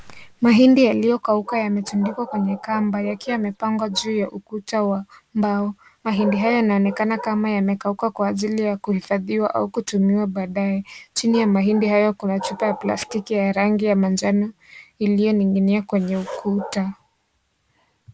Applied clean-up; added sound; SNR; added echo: none; none; none; none.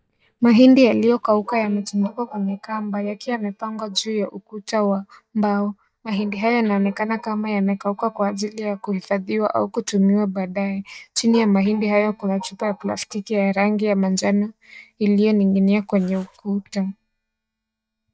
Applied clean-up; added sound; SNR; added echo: neural mask model DeepFilterNet 3.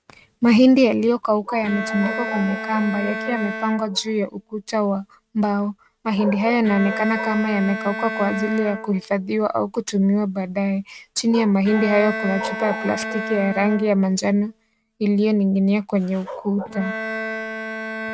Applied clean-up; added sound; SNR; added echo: neural mask model RNNoise.